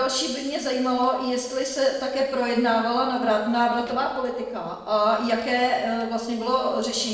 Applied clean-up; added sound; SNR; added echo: neural separator model SepFormer DNS4.